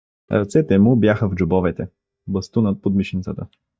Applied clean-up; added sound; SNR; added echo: neural mask model DeepFilterNet 3.